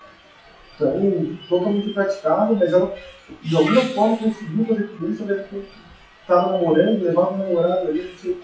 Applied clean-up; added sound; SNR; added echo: classical method WPE with log-MMSE.